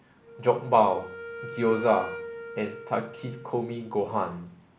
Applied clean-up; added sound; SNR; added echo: none; Wind instrument, woodwind instrument; 13 dB; none.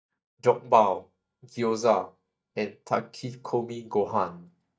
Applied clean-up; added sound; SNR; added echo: neural mask model DeepFilterNet 3.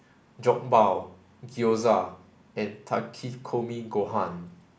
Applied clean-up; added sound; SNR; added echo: none; none; none; none.